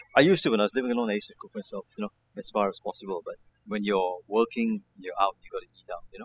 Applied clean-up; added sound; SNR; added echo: classical method spectral subtraction.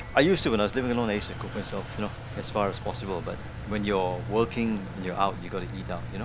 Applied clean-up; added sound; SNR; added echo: none; Engine; 8 dB; none.